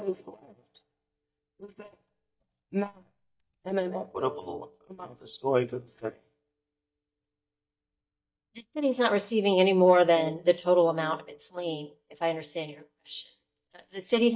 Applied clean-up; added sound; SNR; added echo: neural mask model DeepFilterNet 3.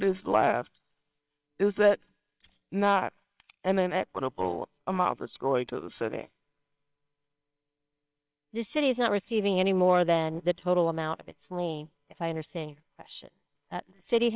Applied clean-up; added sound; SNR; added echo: neural separator model SepFormer WHAMR!.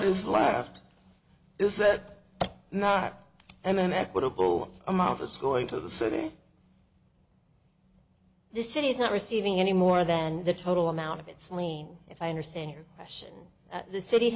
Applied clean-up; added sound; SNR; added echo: none; none; none; none.